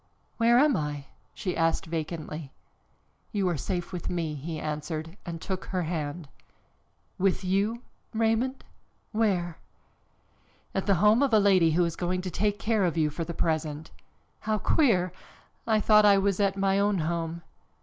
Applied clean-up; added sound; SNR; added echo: none; none; none; none.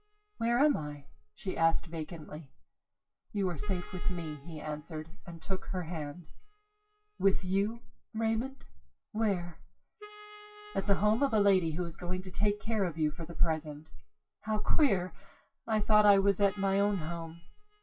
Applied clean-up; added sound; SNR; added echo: classical method WPE with log-MMSE.